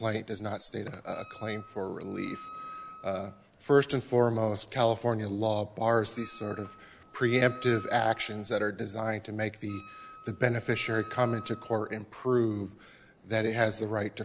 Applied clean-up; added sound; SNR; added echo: none; Wind instrument, woodwind instrument; 18 dB; none.